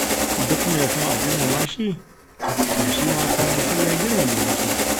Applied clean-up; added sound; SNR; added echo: none; Engine starting; -4 dB; none.